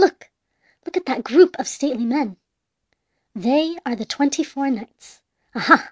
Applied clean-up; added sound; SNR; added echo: none; none; none; none.